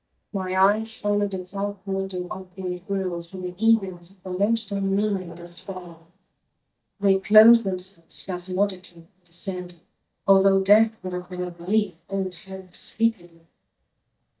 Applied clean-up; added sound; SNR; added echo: neural mask model DeepFilterNet 3.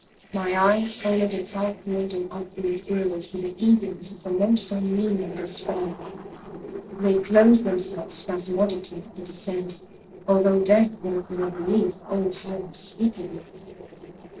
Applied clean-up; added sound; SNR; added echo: neural separator model SepFormer DNS4.